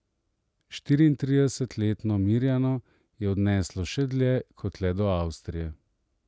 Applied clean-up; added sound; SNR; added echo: none; none; none; none.